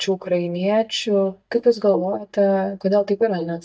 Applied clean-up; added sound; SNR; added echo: neural mask model DeepFilterNet 3.